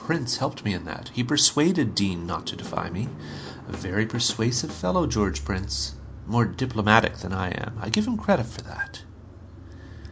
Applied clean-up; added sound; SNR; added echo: none; Drum / Drum kit + Car; 13 dB; none.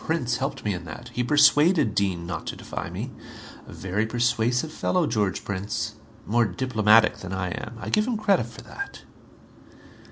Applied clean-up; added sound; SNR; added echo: none; none; none; none.